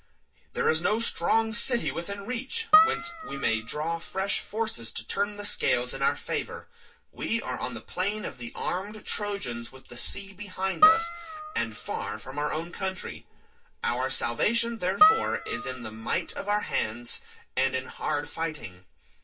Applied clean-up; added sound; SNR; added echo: none; Harp; -3 dB; reverberation time 0.1 s.